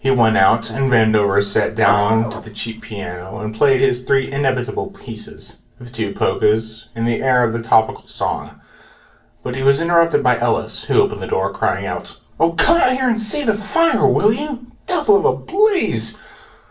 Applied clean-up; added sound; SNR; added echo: none; Printer / Engine; 7 dB; reverberation time 0.3 s.